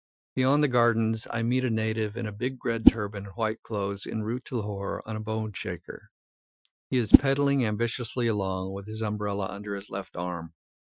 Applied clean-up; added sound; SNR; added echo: classical method Wiener filter.